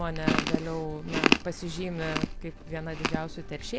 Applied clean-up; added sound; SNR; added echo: none; Chewing, mastication; -4 dB; none.